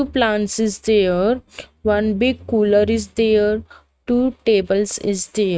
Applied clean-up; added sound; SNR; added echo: neural mask model RNNoise.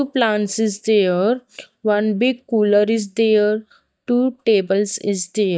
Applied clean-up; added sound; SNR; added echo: neural mask model DeepFilterNet 3.